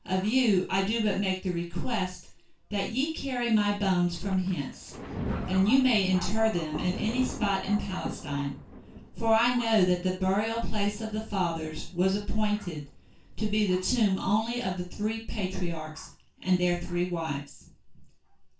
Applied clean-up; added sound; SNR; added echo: none; Thunder; 15 dB; reverberation time 0.2 s.